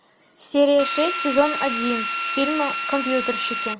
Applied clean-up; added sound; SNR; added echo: none; Drill; 4 dB; none.